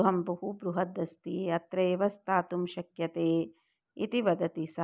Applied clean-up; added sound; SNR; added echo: none; none; none; none.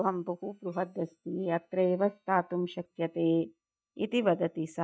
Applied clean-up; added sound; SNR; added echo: neural mask model DeepFilterNet 3.